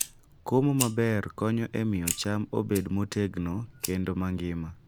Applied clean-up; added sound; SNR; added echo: none; Fire; 11 dB; none.